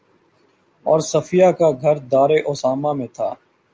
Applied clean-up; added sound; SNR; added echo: none; none; none; none.